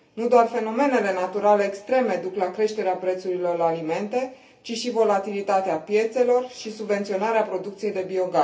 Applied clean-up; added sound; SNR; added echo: none; none; none; reverberation time 0.3 s.